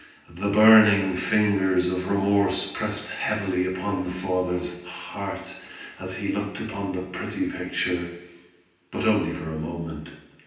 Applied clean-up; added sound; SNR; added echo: none; none; none; reverberation time 0.9 s.